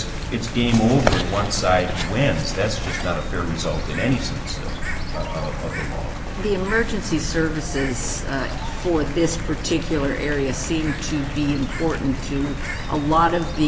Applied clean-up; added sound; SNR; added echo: none; Bird + Applause / Cheering; 10 dB; none.